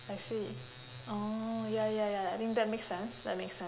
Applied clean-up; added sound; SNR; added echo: none; none; none; none.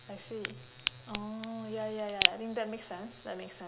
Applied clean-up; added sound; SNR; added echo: none; Crack; -4 dB; none.